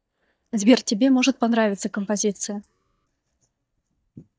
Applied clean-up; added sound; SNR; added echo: neural mask model DeepFilterNet 3.